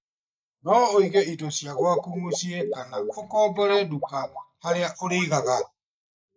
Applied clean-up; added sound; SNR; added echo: neural mask model Resemble Enhance denoiser.